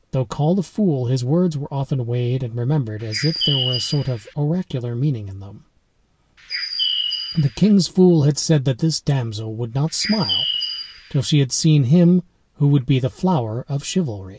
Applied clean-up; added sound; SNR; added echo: none; Bird; 5 dB; none.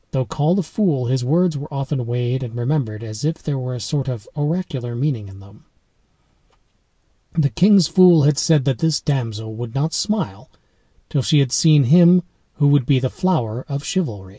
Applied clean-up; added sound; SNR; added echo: none; none; none; none.